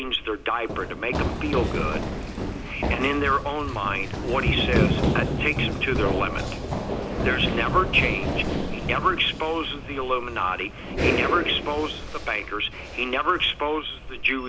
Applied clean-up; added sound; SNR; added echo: none; Run; 1 dB; none.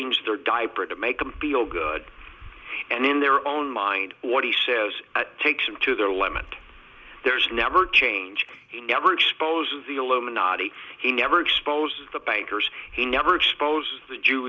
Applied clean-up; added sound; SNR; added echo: none; none; none; none.